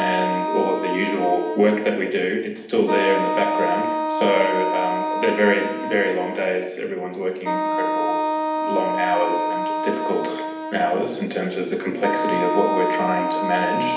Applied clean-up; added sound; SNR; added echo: none; Wind instrument, woodwind instrument; 2 dB; reverberation time 0.8 s.